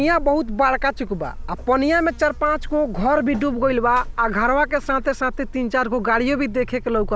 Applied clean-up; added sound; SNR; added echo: none; Buzz; 11 dB; none.